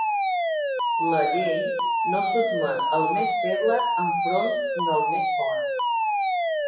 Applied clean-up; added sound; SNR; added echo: classical method WPE with log-MMSE.